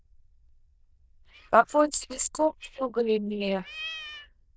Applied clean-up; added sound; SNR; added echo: neural diffusion model UNIVERSE++.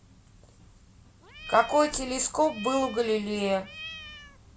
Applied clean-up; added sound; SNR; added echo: none; Cat; 15 dB; none.